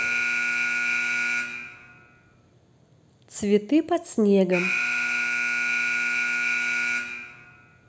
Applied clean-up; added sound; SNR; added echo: none; Alarm; -1 dB; none.